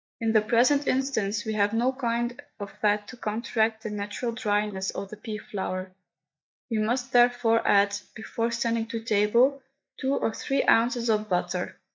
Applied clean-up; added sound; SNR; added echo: neural mask model DeepFilterNet 3.